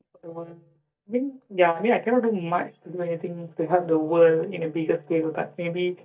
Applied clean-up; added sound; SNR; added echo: neural mask model DeepFilterNet 3.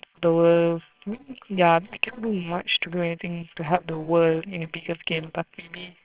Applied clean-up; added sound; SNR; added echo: neural separator model SepFormer WHAMR!.